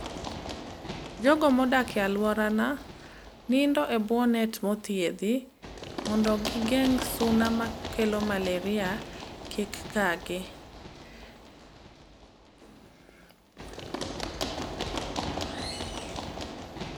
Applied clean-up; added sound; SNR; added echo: none; Run; 9 dB; none.